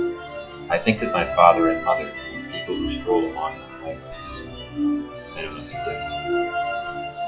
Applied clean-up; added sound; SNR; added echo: classical method log-MMSE.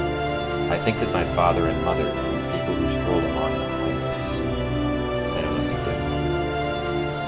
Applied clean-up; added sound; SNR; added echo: none; Musical instrument; -5 dB; none.